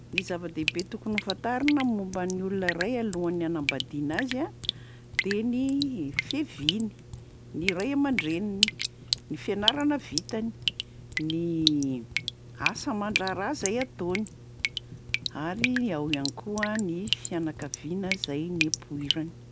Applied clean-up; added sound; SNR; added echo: none; Drip; 3 dB; none.